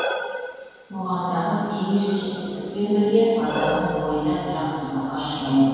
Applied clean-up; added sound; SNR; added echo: none; Breathing; 11 dB; reverberation time 2.1 s.